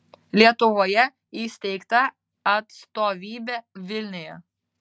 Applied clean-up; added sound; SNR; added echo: none; none; none; none.